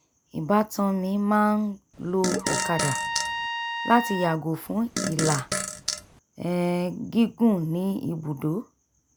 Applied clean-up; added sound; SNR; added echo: none; Trumpet + Fart; 4 dB; none.